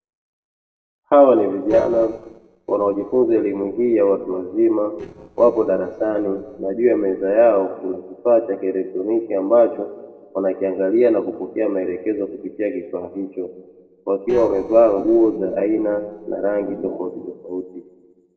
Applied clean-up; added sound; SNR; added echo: neural separator model SepFormer DNS4.